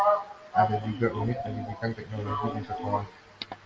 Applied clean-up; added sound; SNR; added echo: none; Cough; 14 dB; none.